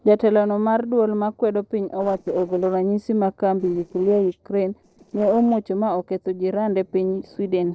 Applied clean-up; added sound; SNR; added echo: neural separator model SepFormer DNS4.